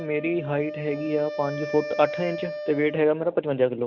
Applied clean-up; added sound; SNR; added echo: none; Wind instrument, woodwind instrument; 10 dB; none.